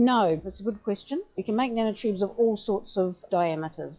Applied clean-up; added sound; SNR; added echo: classical method log-MMSE.